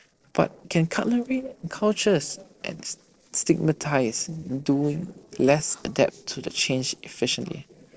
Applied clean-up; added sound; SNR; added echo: neural separator model SepFormer DNS4.